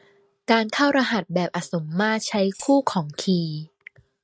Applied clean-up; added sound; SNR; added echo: neural mask model RNNoise.